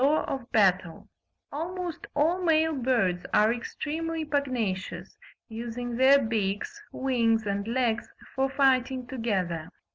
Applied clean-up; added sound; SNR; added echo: none; none; none; none.